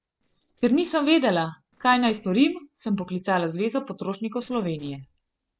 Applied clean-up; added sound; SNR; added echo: neural separator model SepFormer DNS4.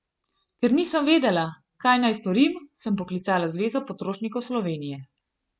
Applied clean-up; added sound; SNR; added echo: none; none; none; none.